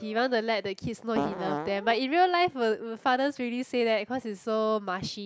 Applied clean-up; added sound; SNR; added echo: none; Fart; 5 dB; none.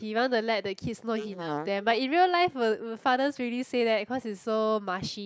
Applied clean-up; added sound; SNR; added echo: neural mask model Resemble Enhance denoiser.